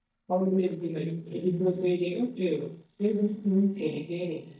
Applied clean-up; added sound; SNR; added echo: neural mask model DeepFilterNet 3.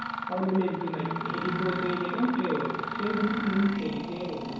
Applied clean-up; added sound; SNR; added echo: none; Mechanisms; 5 dB; reverberation time 0.9 s.